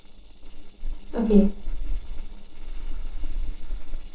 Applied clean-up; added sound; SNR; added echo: neural separator model SepFormer DNS4.